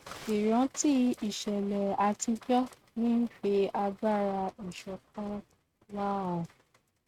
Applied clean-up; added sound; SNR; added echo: neural mask model RNNoise.